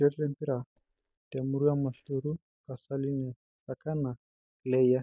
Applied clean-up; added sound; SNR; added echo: neural mask model DeepFilterNet 3.